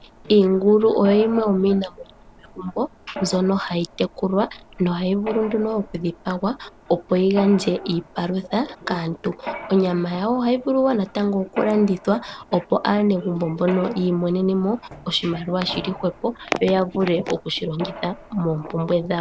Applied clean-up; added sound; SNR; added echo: none; Knock + Mechanisms; 18 dB; none.